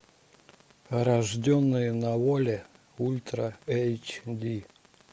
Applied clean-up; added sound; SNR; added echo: none; none; none; none.